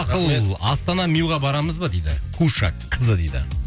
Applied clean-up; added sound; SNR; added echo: none; none; none; none.